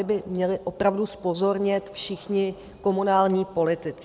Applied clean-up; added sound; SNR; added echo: none; none; none; none.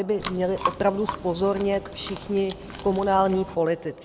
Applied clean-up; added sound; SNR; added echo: none; Chewing, mastication; 10 dB; none.